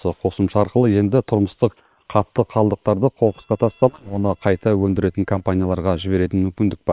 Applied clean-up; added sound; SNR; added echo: neural separator model SepFormer WHAM!.